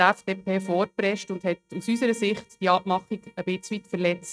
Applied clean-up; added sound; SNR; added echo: neural mask model RNNoise.